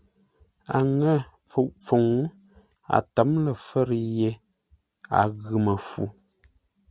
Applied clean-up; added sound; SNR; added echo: none; none; none; none.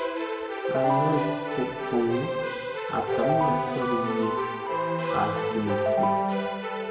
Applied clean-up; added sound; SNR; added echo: none; Keyboard (musical); -4 dB; reverberation time 1.3 s.